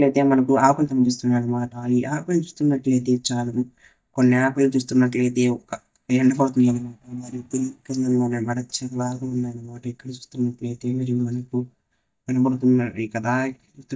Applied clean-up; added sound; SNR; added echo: neural mask model DeepFilterNet 3.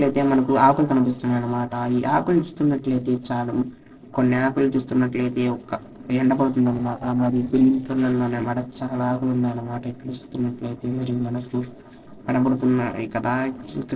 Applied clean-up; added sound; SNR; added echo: neural separator model SepFormer DNS4.